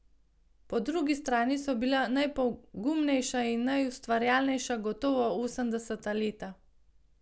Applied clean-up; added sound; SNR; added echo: none; none; none; none.